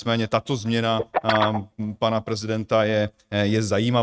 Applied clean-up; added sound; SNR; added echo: neural mask model RNNoise.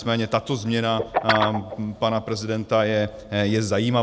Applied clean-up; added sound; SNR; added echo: none; Guitar; 6 dB; none.